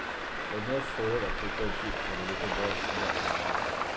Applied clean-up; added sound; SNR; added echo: none; Traffic noise, roadway noise; -4 dB; none.